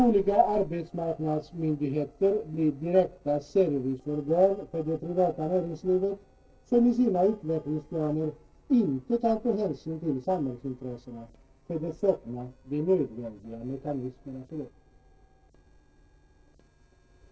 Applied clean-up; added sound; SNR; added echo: neural separator model SepFormer DNS4.